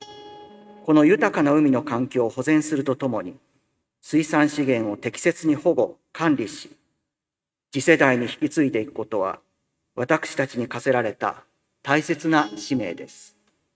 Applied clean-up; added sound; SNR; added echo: neural mask model RNNoise.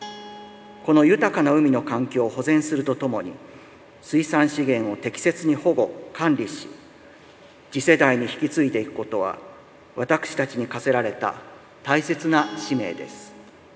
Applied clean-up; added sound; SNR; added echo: none; Guitar; 18 dB; none.